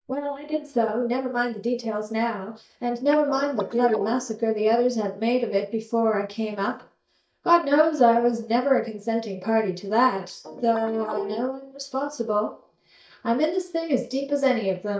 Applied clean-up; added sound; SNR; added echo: neural mask model DeepFilterNet 3.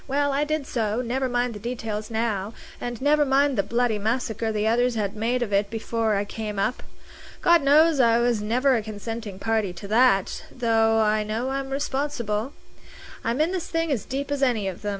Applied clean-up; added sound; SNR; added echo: none; none; none; none.